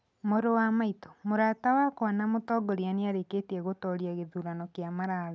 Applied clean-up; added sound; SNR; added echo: none; none; none; none.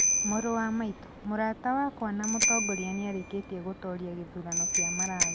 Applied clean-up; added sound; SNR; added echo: none; Bicycle bell; -1 dB; none.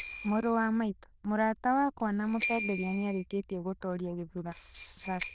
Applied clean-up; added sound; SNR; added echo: neural diffusion model UNIVERSE++.